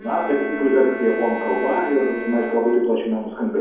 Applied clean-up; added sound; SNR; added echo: none; Bowed string instrument; 12 dB; reverberation time 0.9 s.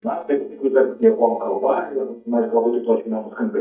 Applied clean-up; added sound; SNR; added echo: neural mask model DeepFilterNet 3.